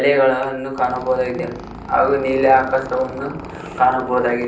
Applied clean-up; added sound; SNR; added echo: none; Squeak; 15 dB; reverberation time 0.6 s.